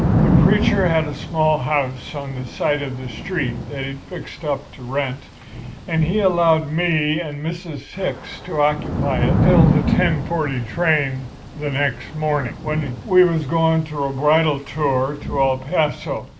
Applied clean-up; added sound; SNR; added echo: none; Thunder / Rain; 3 dB; none.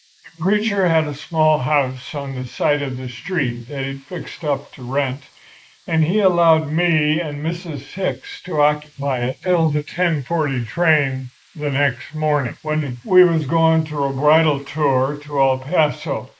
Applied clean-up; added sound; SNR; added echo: neural mask model Resemble Enhance denoiser.